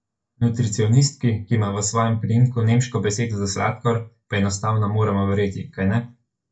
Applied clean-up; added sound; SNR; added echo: none; none; none; reverberation time 0.2 s.